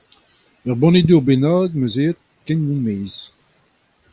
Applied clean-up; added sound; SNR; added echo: none; none; none; none.